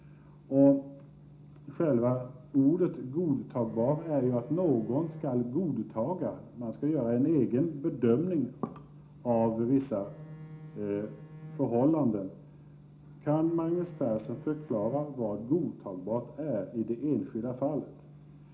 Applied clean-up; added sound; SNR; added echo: none; Bowed string instrument; 18 dB; reverberation time 0.4 s.